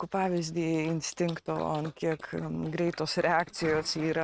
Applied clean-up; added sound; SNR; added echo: neural mask model RNNoise.